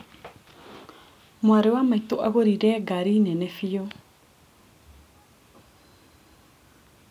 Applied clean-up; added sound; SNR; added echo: none; none; none; none.